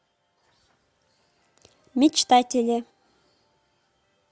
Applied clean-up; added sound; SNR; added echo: none; none; none; none.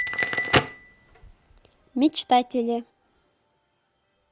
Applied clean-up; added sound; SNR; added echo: none; Chink, clink + Crackle; 2 dB; none.